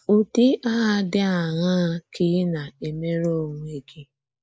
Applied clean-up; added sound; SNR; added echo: neural mask model Resemble Enhance denoiser.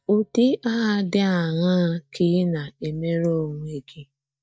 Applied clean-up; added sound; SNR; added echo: neural mask model DeepFilterNet 3.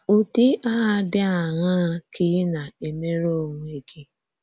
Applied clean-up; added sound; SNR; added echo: none; none; none; none.